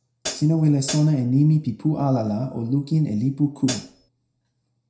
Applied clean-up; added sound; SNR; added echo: none; Hi-hat; 10 dB; reverberation time 0.5 s.